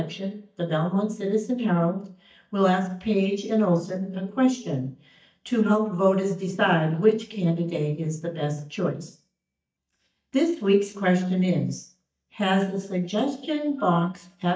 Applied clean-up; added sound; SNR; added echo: neural mask model DeepFilterNet 3.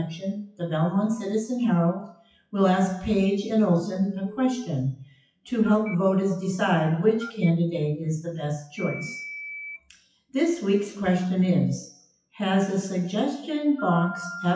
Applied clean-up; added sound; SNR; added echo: classical method WPE with log-MMSE.